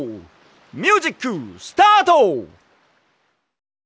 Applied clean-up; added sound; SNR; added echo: none; none; none; none.